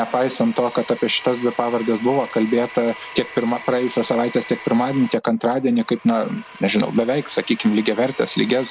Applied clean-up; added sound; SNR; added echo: none; Domestic sounds, home sounds; 17 dB; none.